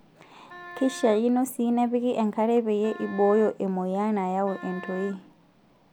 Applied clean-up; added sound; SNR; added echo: none; Wind instrument, woodwind instrument; 18 dB; none.